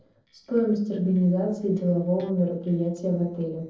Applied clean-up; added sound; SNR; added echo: neural separator model SepFormer DNS4.